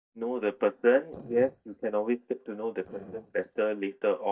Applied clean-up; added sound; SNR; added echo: neural mask model DeepFilterNet 3.